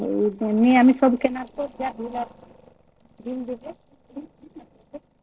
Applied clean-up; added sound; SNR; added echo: neural separator model SepFormer DNS4.